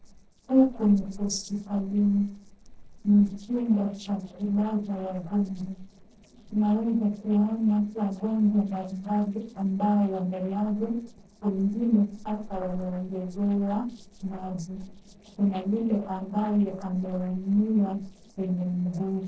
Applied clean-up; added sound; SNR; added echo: neural separator model SepFormer DNS4.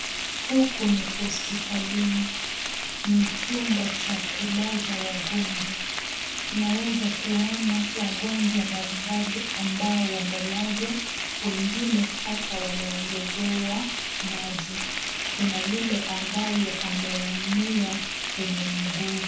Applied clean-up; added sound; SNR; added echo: none; Frying (food); 2 dB; reverberation time 0.7 s.